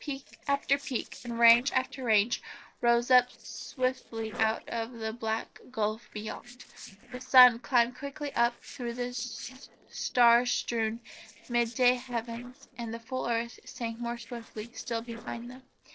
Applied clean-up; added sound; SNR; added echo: neural separator model SepFormer DNS4.